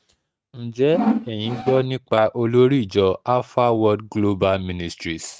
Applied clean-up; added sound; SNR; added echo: neural mask model RNNoise.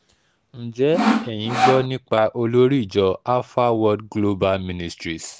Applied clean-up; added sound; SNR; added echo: none; Sawing; 0 dB; none.